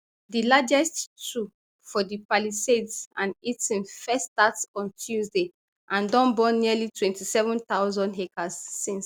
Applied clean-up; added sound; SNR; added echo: none; none; none; none.